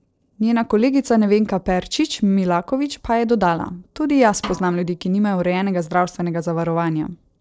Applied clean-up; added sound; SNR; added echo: neural separator model SepFormer DNS4.